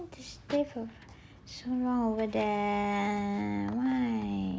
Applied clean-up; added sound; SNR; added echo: none; none; none; none.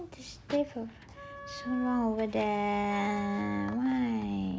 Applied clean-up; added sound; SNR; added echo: none; Wind instrument, woodwind instrument; 15 dB; none.